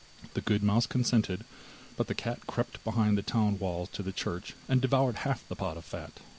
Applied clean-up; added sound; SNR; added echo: none; none; none; none.